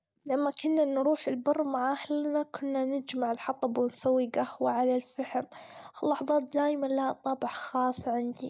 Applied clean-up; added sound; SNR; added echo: none; none; none; none.